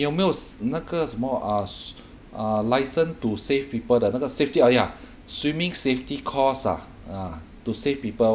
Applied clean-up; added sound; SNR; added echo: none; none; none; none.